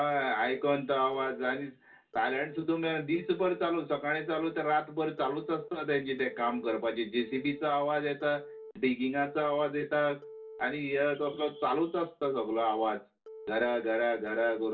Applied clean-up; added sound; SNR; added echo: none; Telephone; 18 dB; reverberation time 0.2 s.